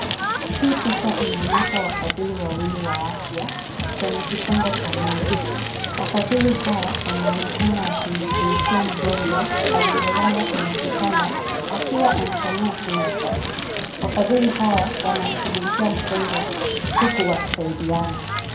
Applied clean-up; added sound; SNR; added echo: none; Crackle; -2 dB; reverberation time 0.5 s.